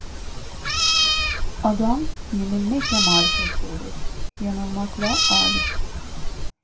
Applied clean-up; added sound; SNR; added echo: none; Meow; -5 dB; reverberation time 0.2 s.